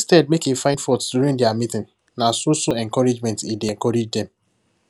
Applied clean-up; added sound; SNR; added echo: none; none; none; none.